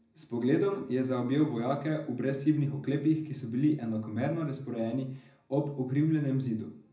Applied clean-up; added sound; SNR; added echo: none; none; none; reverberation time 0.4 s.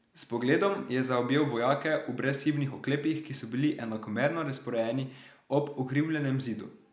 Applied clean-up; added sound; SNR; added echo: none; none; none; none.